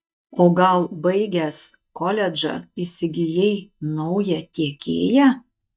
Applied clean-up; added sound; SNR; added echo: neural mask model DeepFilterNet 3.